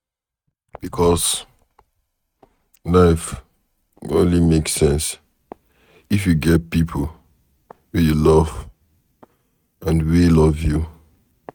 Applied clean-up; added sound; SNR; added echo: neural mask model RNNoise.